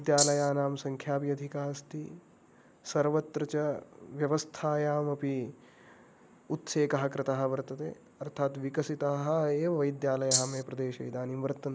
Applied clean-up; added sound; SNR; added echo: none; Rattle (instrument); -2 dB; none.